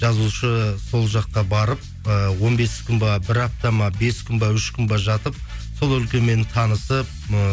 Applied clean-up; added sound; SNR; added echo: none; none; none; none.